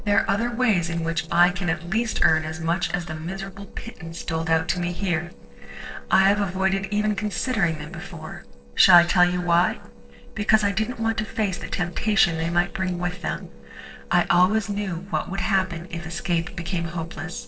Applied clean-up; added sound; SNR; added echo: neural separator model SepFormer DNS4.